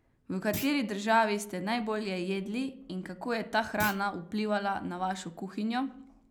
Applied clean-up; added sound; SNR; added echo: none; Thump, thud; 9 dB; none.